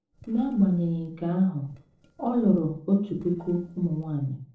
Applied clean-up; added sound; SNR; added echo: neural separator model SepFormer DNS4.